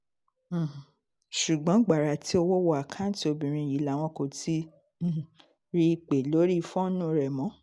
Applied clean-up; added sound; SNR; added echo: none; none; none; none.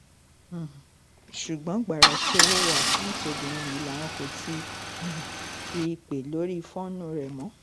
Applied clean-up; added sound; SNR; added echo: none; Idling / Engine starting / Car; -5 dB; none.